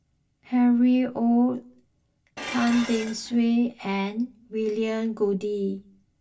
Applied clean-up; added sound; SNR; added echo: none; Dishes, pots, and pans; 15 dB; reverberation time 0.2 s.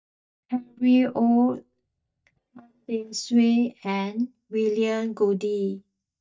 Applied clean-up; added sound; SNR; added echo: neural mask model DeepFilterNet 3.